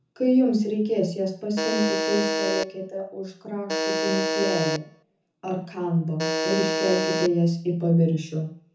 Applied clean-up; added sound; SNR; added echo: none; Alarm; 1 dB; reverberation time 0.5 s.